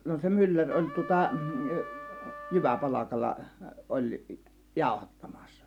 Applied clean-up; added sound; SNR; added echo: none; Trumpet; 13 dB; none.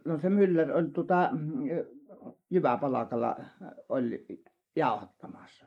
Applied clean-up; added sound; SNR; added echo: neural mask model Resemble Enhance denoiser.